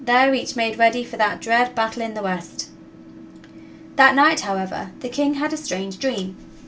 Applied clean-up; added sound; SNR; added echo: none; none; none; none.